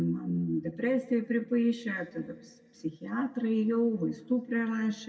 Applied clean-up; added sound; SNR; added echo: none; none; none; reverberation time 1.7 s.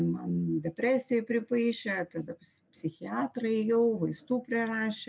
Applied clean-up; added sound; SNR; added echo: none; none; none; none.